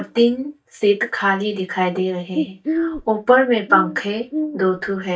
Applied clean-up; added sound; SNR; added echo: neural mask model DeepFilterNet 3.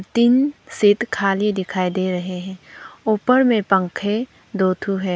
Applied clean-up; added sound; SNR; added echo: none; none; none; none.